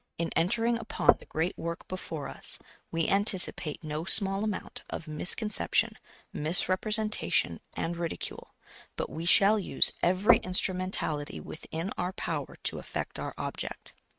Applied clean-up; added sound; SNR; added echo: neural mask model RNNoise.